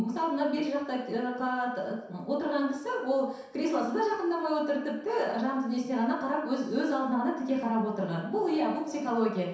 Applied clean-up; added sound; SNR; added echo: none; none; none; reverberation time 0.7 s.